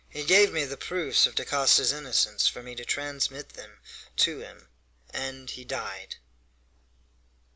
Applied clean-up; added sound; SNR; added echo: none; none; none; none.